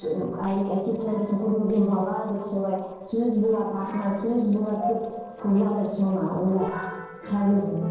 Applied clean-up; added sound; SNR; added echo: neural separator model SepFormer DNS4.